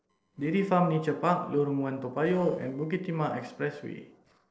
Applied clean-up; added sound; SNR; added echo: neural separator model SepFormer DNS4.